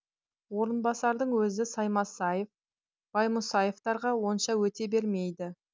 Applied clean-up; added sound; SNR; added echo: none; none; none; none.